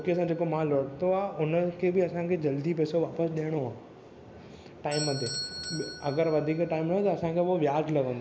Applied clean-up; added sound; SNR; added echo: none; Bell / Doorbell; 16 dB; none.